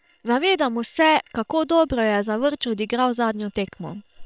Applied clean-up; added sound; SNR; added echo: neural separator model SepFormer WHAM!.